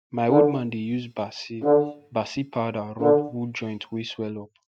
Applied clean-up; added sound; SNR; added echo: neural mask model RNNoise.